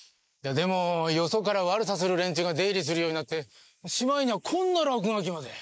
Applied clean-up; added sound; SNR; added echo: neural mask model Resemble Enhance denoiser.